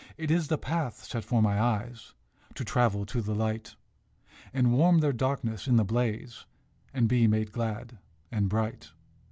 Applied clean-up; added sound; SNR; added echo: none; none; none; none.